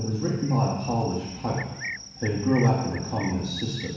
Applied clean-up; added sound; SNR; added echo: none; Cricket; 14 dB; reverberation time 1.1 s.